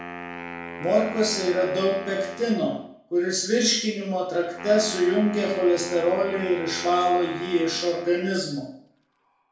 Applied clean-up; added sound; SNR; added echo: none; Wind instrument, woodwind instrument; 13 dB; reverberation time 0.6 s.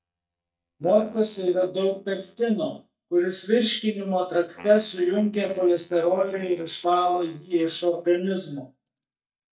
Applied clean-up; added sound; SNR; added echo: neural mask model DeepFilterNet 3.